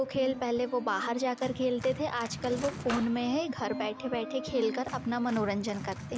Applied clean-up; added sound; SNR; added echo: none; Organ + Cutlery, silverware / Drawer open or close; 10 dB; none.